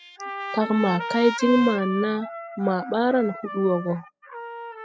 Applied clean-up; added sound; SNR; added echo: classical method spectral subtraction.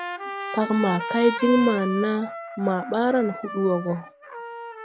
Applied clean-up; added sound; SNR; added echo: none; Trumpet; 9 dB; none.